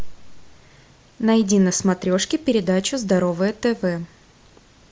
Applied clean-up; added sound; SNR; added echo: none; none; none; none.